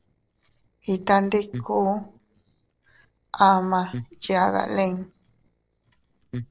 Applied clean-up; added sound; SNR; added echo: neural separator model SepFormer DNS4.